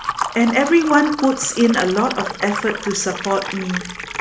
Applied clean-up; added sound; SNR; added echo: none; Liquid + Computer keyboard; 9 dB; none.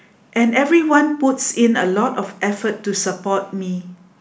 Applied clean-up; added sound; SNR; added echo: none; none; none; none.